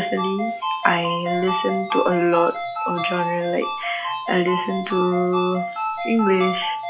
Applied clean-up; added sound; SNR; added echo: classical method log-MMSE.